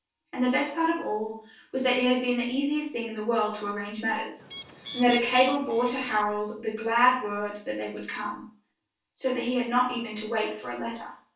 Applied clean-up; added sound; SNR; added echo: none; Bird; 13 dB; reverberation time 0.3 s.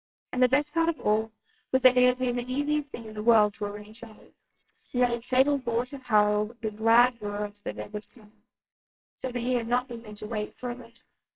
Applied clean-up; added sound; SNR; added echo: neural separator model SepFormer WHAMR!.